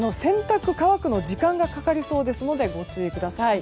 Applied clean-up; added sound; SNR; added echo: none; none; none; none.